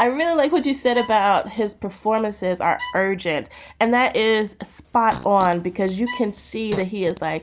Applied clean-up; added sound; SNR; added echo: none; Bowed string instrument + Fart; 16 dB; none.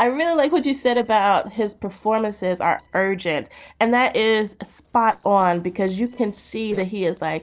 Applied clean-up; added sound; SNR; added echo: neural separator model SepFormer DNS4.